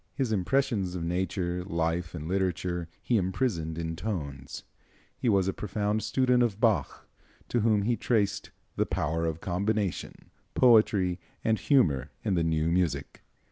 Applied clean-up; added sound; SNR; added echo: none; none; none; none.